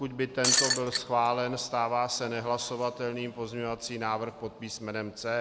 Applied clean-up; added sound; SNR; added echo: none; Shatter; -4 dB; none.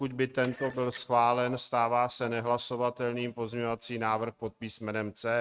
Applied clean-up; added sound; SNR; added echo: neural mask model RNNoise.